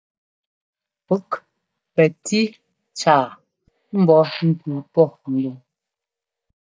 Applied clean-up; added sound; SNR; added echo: neural mask model DeepFilterNet 3.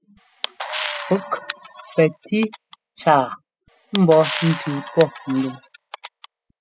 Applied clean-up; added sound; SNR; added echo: classical method spectral subtraction.